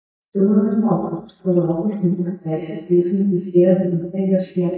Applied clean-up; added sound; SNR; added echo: neural mask model DeepFilterNet 3.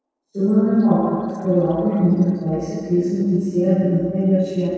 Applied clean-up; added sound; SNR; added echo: neural separator model SepFormer DNS4.